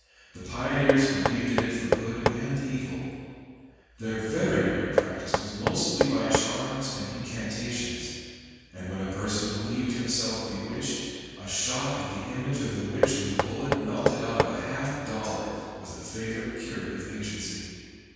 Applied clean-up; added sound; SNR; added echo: none; Knock; 0 dB; reverberation time 2.1 s.